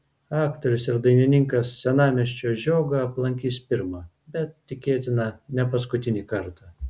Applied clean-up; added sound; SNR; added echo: none; none; none; none.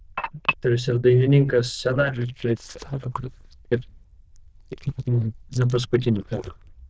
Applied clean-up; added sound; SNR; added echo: neural diffusion model UNIVERSE++.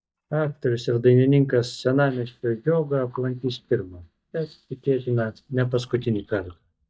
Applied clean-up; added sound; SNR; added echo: neural mask model DeepFilterNet 3.